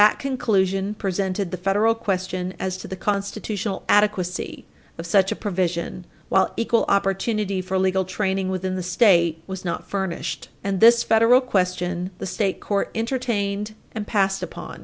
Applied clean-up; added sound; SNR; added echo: none; none; none; none.